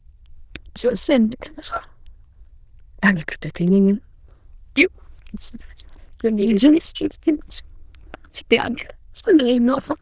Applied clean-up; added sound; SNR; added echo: neural diffusion model UNIVERSE++.